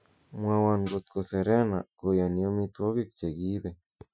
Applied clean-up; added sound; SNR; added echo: classical method Wiener filter.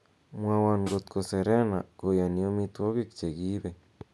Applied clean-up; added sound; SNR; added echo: none; Snare drum; 18 dB; none.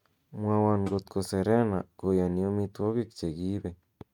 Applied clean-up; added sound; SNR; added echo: neural mask model RNNoise.